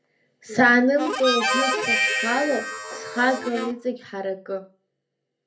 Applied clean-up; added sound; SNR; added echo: none; Harmonica; 1 dB; reverberation time 0.3 s.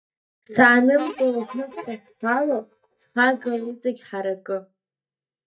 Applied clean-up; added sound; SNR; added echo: neural mask model DeepFilterNet 3.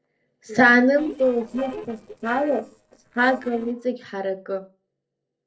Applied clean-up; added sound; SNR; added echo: neural separator model SepFormer DNS4.